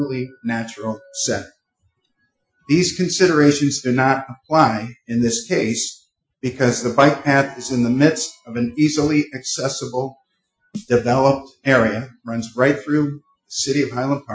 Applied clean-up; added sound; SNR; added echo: classical method Wiener filter.